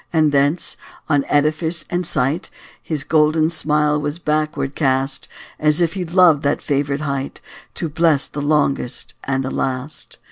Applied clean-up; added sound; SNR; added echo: none; none; none; none.